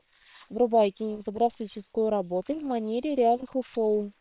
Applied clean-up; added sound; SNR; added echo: neural separator model SepFormer WHAM!.